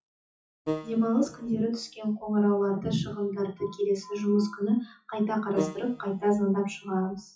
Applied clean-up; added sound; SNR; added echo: classical method WPE with log-MMSE.